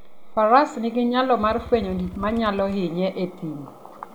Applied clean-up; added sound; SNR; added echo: none; Motorcycle / Engine; 17 dB; none.